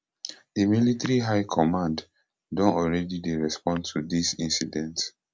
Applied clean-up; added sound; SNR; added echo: none; none; none; none.